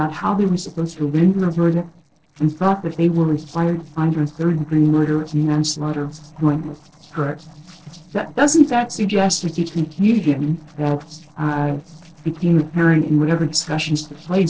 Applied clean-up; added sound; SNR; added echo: neural separator model SepFormer DNS4.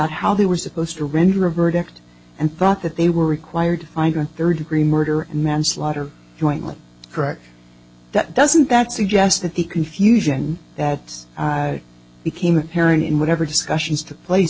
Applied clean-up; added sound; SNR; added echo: none; none; none; none.